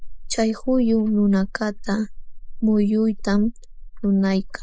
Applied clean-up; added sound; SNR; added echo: neural mask model Resemble Enhance denoiser.